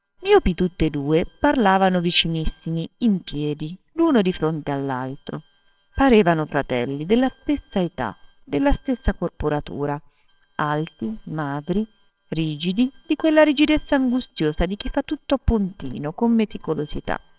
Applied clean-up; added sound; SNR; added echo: neural separator model SepFormer WHAMR!.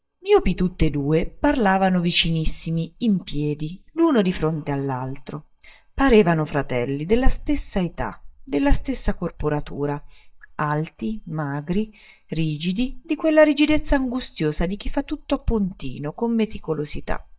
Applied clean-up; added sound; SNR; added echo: neural mask model DeepFilterNet 3.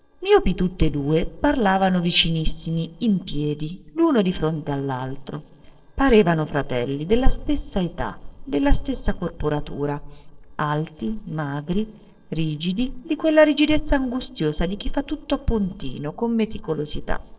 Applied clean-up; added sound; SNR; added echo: neural separator model SepFormer DNS4.